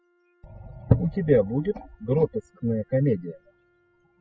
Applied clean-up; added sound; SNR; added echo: classical method spectral subtraction.